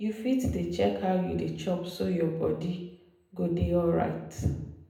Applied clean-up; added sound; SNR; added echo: none; none; none; reverberation time 0.7 s.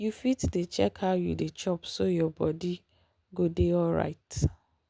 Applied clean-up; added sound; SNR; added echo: none; none; none; none.